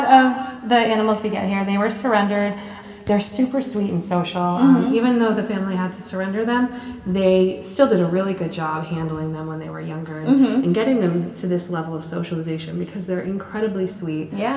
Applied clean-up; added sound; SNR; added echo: none; none; none; reverberation time 2.8 s.